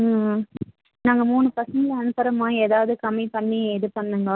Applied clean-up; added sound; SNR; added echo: none; none; none; none.